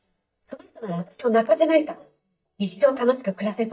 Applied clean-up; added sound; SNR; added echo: neural mask model DeepFilterNet 3.